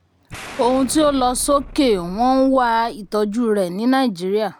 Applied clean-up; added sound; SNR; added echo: none; Explosion; 19 dB; none.